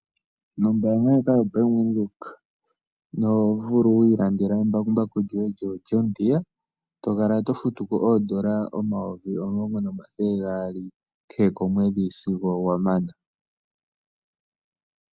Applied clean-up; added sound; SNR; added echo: none; none; none; none.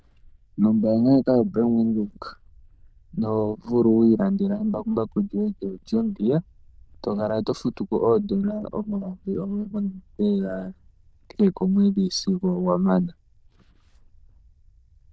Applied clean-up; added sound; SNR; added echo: neural diffusion model UNIVERSE++.